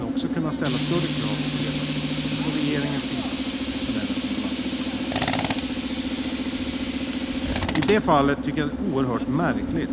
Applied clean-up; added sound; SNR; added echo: none; Tools; -3 dB; none.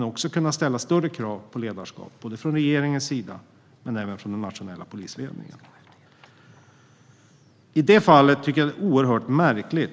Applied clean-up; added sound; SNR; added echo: none; none; none; none.